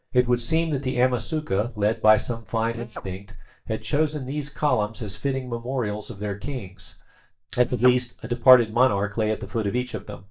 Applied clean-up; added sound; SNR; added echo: neural mask model DeepFilterNet 3.